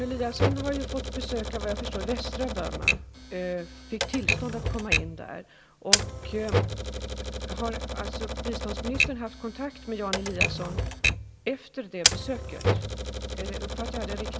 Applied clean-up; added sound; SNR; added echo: none; Typewriter; -5 dB; none.